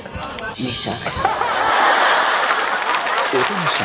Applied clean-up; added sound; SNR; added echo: none; none; none; none.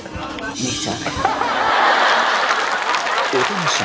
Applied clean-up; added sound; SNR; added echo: none; Marimba, xylophone; 19 dB; none.